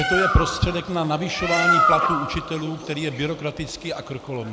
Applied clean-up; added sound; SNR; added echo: none; Bird; 0 dB; none.